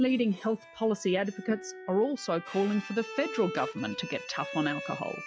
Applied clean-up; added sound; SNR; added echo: classical method log-MMSE.